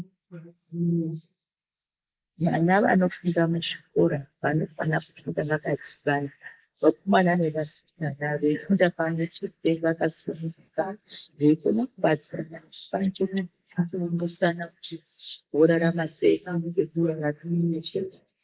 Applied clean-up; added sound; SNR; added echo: neural mask model Resemble Enhance denoiser.